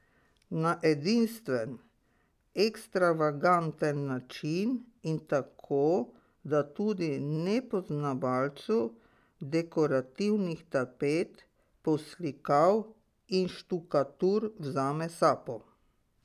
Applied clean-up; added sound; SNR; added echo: none; none; none; none.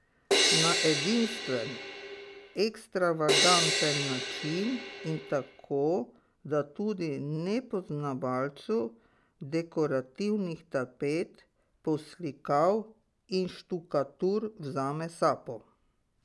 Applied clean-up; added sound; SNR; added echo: none; Crash cymbal; -2 dB; none.